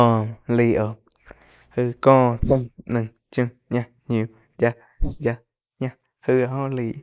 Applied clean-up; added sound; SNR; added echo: neural mask model Resemble Enhance denoiser.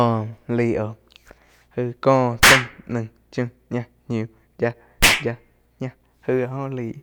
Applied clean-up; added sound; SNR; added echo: none; Explosion; 1 dB; none.